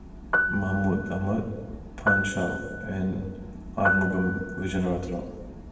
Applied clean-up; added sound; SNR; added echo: none; Piano; 2 dB; reverberation time 1.2 s.